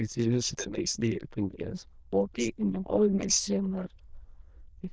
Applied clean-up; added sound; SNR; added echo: neural diffusion model UNIVERSE++.